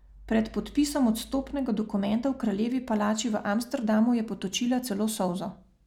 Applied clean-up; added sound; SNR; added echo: none; none; none; none.